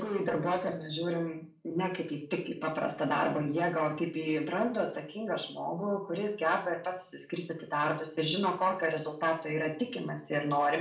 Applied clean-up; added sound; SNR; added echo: none; none; none; reverberation time 0.4 s.